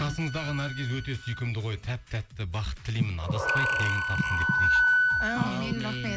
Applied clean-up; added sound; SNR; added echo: none; Breathing + Wind instrument, woodwind instrument; -2 dB; none.